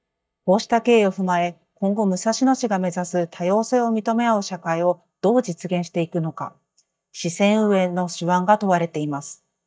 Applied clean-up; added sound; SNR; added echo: neural mask model DeepFilterNet 3.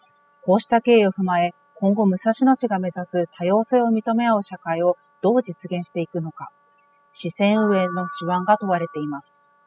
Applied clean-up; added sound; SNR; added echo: classical method spectral subtraction.